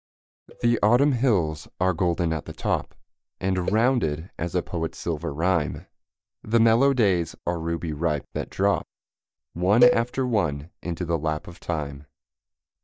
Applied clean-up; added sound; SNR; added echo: neural mask model DeepFilterNet 3.